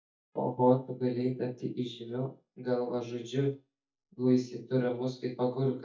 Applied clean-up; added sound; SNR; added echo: neural mask model DeepFilterNet 3.